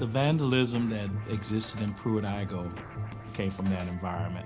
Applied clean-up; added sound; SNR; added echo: none; Scratching (performance technique); 17 dB; none.